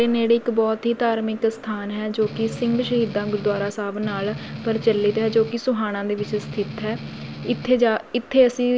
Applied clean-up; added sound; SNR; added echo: none; Strum; 11 dB; none.